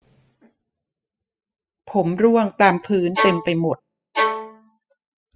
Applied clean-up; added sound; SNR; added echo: classical method spectral subtraction.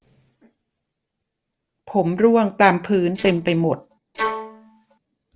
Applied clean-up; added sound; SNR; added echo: neural separator model SepFormer DNS4.